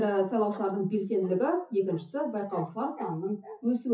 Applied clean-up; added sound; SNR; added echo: classical method WPE with log-MMSE.